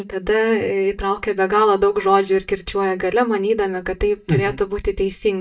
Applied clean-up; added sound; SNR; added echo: neural mask model DeepFilterNet 3.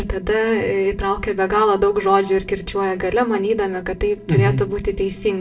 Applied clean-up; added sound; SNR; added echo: neural separator model SepFormer DNS4.